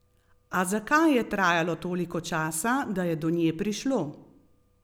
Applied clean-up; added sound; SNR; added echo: none; none; none; none.